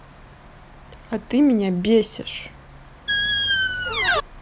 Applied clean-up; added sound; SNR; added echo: none; Squeak; -3 dB; none.